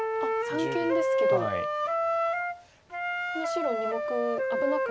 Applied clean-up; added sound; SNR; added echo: none; Wind instrument, woodwind instrument; -5 dB; none.